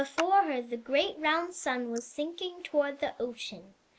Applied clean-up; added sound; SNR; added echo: neural mask model Resemble Enhance denoiser.